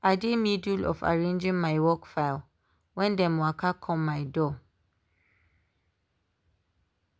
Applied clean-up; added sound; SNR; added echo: none; none; none; none.